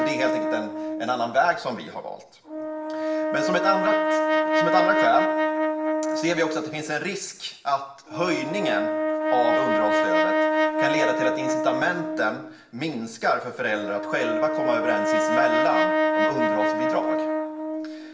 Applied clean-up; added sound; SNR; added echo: none; Brass instrument; -3 dB; reverberation time 0.6 s.